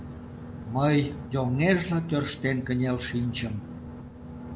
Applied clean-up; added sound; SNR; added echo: none; Boat, Water vehicle; 11 dB; none.